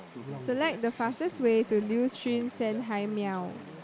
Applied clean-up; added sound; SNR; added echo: none; Chatter / Stream; 15 dB; none.